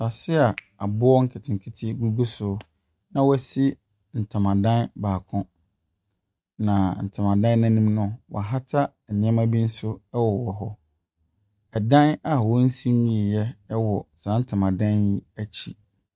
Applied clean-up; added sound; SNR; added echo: neural mask model RNNoise.